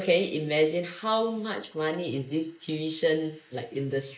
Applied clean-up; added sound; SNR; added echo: neural mask model Resemble Enhance denoiser.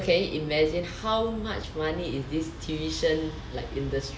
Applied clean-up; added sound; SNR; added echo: none; none; none; none.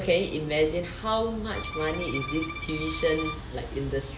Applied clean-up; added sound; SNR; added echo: none; Bowed string instrument; 10 dB; none.